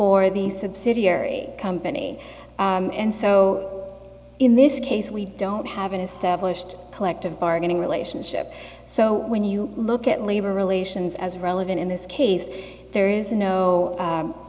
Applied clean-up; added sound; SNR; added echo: none; none; none; none.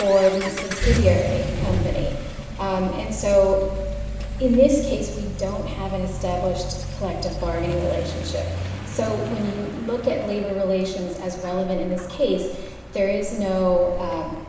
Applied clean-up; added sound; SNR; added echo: none; Accelerating, revving, vroom; 5 dB; reverberation time 0.9 s.